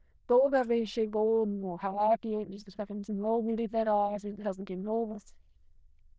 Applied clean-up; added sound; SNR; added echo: neural diffusion model UNIVERSE++.